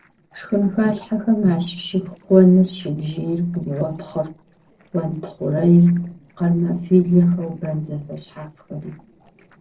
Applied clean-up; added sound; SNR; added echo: neural separator model SepFormer DNS4.